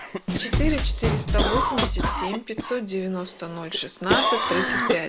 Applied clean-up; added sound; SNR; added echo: none; Drum kit + Cough; -4 dB; none.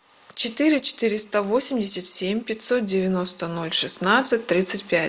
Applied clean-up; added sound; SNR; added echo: none; none; none; none.